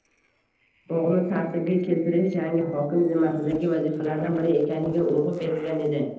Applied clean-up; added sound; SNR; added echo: neural separator model SepFormer DNS4.